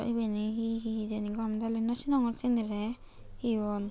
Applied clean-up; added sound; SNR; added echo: none; none; none; none.